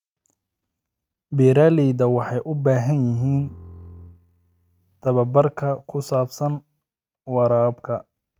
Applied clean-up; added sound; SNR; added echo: neural mask model RNNoise.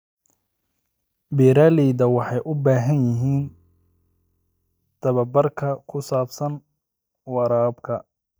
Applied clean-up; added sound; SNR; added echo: neural mask model DeepFilterNet 3.